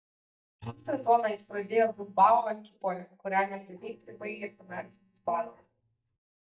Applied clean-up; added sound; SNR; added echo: neural mask model DeepFilterNet 3.